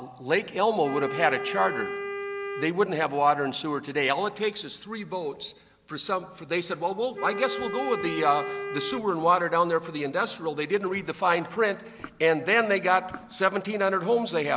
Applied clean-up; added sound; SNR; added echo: none; Wind instrument, woodwind instrument; 8 dB; none.